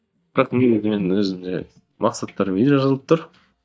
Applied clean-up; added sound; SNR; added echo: neural mask model DeepFilterNet 3.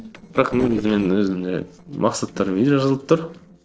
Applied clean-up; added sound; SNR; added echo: neural separator model SepFormer DNS4.